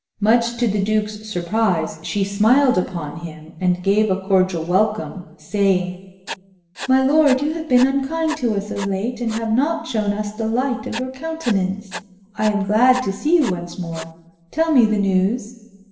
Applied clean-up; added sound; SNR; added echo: none; Writing; 16 dB; reverberation time 1.1 s.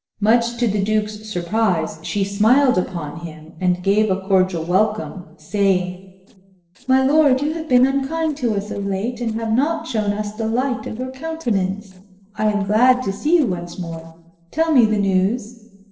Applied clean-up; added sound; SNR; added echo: neural separator model SepFormer DNS4.